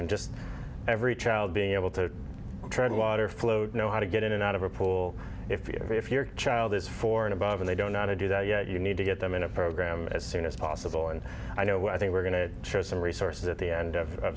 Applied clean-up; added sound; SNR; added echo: none; none; none; none.